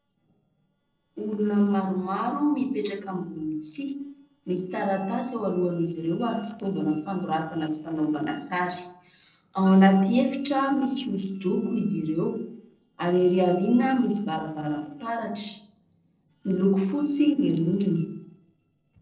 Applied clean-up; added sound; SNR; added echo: neural separator model SepFormer DNS4.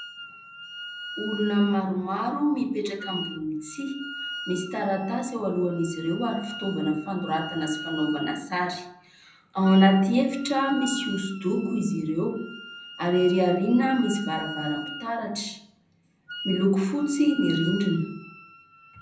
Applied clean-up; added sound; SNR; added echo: none; Wind instrument, woodwind instrument; 14 dB; reverberation time 0.6 s.